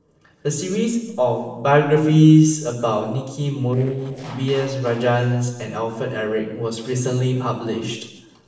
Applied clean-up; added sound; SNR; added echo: neural separator model SepFormer DNS4.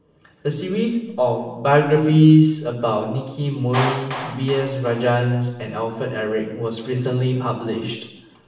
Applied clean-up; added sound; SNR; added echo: none; Clapping; 16 dB; reverberation time 1.0 s.